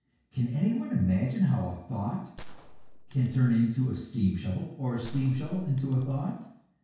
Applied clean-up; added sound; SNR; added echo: none; Gunshot, gunfire; 14 dB; reverberation time 0.6 s.